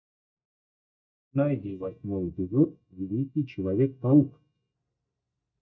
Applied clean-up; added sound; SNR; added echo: neural mask model DeepFilterNet 3.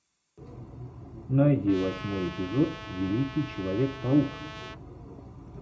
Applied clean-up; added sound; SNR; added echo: none; Trumpet; 14 dB; reverberation time 0.3 s.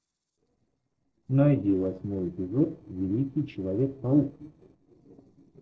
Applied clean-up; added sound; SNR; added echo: neural separator model SepFormer DNS4.